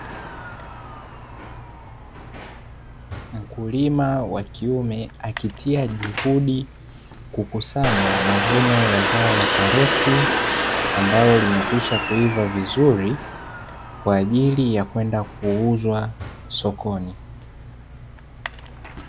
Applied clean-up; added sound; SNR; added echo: none; Domestic sounds, home sounds; 3 dB; none.